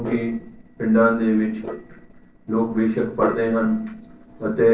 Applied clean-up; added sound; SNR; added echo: neural separator model SepFormer DNS4.